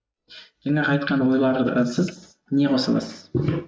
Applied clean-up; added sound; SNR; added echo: neural mask model Resemble Enhance denoiser.